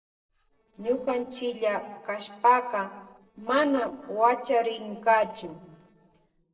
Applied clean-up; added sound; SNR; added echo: neural separator model SepFormer DNS4.